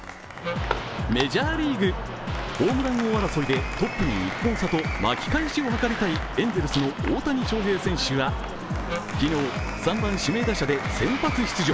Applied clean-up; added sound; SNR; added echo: none; Applause + Wind instrument, woodwind instrument; 12 dB; none.